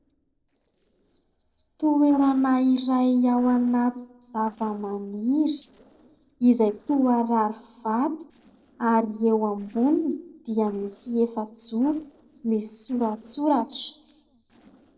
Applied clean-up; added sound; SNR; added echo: neural separator model SepFormer DNS4.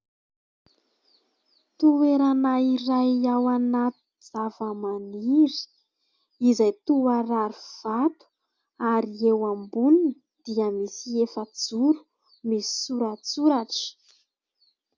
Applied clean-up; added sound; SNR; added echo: none; none; none; none.